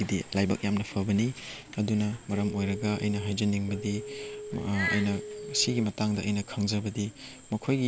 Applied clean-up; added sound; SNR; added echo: none; Telephone; 11 dB; none.